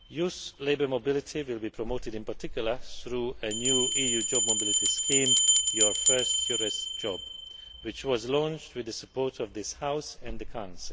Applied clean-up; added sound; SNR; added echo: none; Bell; -3 dB; none.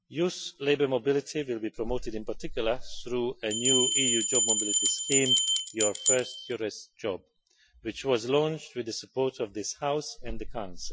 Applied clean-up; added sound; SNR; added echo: classical method Wiener filter.